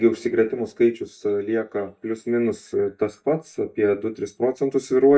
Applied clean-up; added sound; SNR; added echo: neural mask model DeepFilterNet 3.